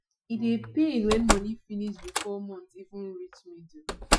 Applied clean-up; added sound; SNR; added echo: classical method Wiener filter.